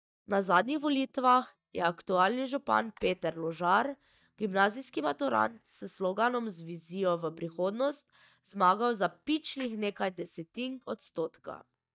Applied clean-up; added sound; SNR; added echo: neural mask model DeepFilterNet 3.